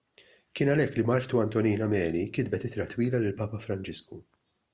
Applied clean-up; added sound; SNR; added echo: none; none; none; none.